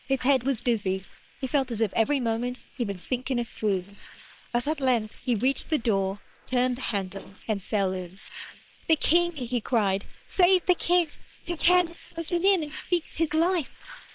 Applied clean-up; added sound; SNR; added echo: neural separator model SepFormer WHAM!.